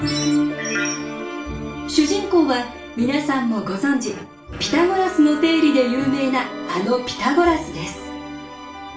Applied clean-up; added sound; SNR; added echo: none; Bowed string instrument; 14 dB; reverberation time 0.4 s.